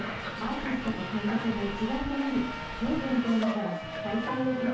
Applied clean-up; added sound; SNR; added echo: none; Subway, metro, underground; 6 dB; reverberation time 0.8 s.